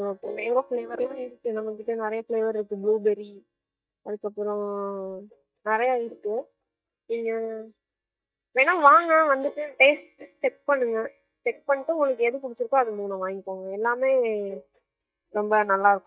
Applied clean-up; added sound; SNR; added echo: neural mask model DeepFilterNet 3.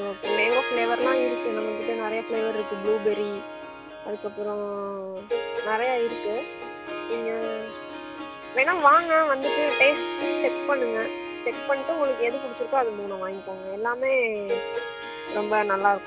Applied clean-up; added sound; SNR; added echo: none; Harp; 6 dB; none.